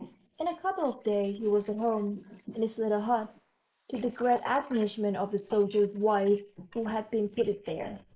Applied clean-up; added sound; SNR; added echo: neural mask model Resemble Enhance denoiser.